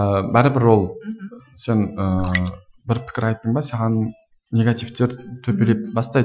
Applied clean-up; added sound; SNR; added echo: classical method Wiener filter.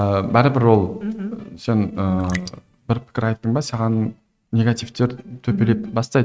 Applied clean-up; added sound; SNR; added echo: neural mask model RNNoise.